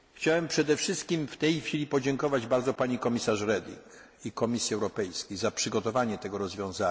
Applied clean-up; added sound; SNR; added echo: none; none; none; none.